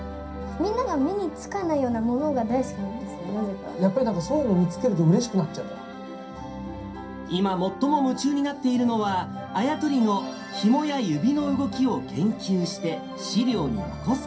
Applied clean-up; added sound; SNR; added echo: none; Wind instrument, woodwind instrument; 20 dB; reverberation time 0.3 s.